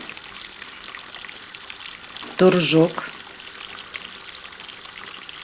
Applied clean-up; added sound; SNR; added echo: none; Water tap, faucet; 13 dB; none.